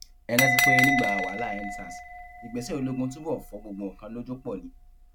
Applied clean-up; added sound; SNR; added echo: none; Bell; -3 dB; none.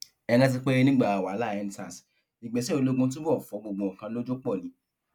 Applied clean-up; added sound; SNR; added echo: none; none; none; none.